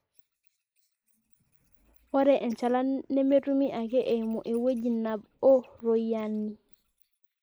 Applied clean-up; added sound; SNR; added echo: neural mask model Resemble Enhance denoiser.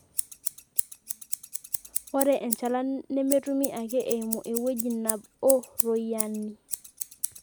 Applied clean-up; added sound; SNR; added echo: none; Scissors; 5 dB; none.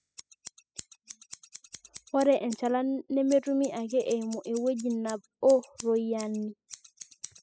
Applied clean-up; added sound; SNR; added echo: classical method spectral subtraction.